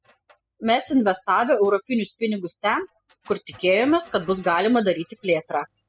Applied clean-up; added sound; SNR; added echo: classical method spectral subtraction.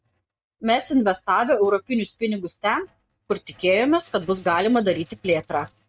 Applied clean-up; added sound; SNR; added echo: neural mask model RNNoise.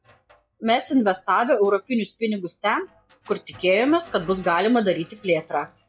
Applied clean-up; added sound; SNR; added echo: classical method log-MMSE.